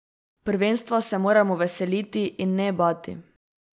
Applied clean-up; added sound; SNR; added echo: none; none; none; none.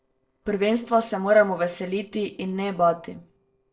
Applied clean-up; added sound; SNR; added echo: neural separator model SepFormer DNS4.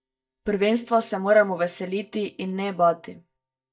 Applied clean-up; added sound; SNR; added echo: neural mask model DeepFilterNet 3.